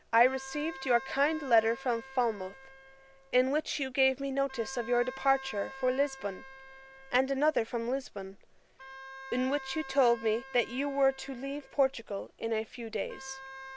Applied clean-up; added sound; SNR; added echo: none; Wind instrument, woodwind instrument; 17 dB; none.